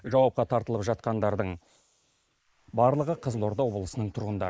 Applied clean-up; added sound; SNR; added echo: neural mask model Resemble Enhance denoiser.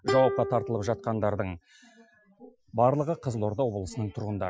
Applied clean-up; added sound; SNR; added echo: classical method Wiener filter.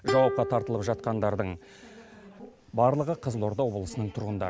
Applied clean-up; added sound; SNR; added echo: none; Plucked string instrument; 7 dB; none.